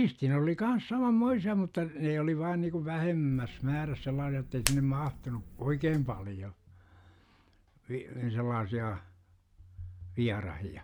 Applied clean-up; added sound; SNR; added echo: none; Hands; 10 dB; none.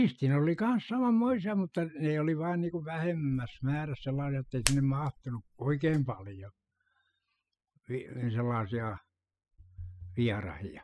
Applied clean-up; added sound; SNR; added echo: classical method spectral subtraction.